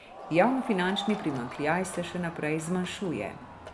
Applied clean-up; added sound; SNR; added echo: none; Crowd; 12 dB; none.